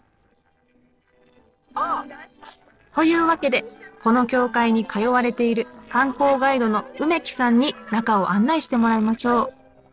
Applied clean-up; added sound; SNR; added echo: neural separator model SepFormer DNS4.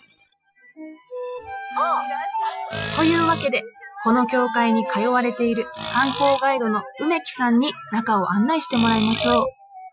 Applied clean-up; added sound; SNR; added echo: classical method Wiener filter.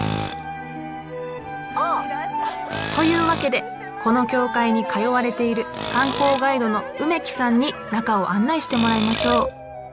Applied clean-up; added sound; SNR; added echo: none; Tools; 11 dB; none.